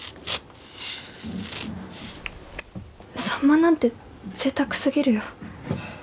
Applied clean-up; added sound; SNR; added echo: none; none; none; none.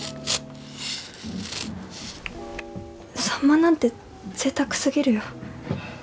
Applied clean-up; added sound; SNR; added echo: none; Guitar; 18 dB; none.